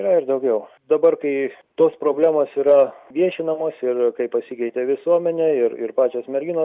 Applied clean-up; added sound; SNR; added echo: none; none; none; none.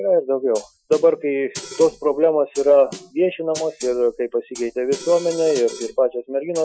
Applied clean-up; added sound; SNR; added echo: classical method Wiener filter.